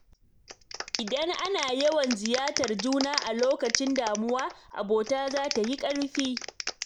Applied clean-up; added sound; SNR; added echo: none; Clapping; 8 dB; none.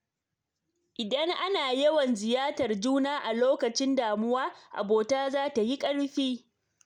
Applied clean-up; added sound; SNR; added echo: none; none; none; none.